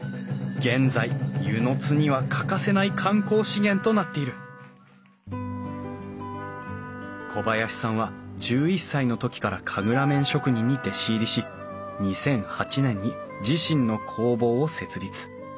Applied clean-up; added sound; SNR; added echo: none; Wind instrument, woodwind instrument; 16 dB; none.